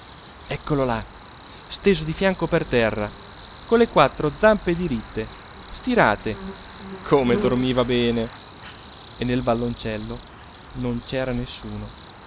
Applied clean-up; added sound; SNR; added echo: none; Cricket; 12 dB; none.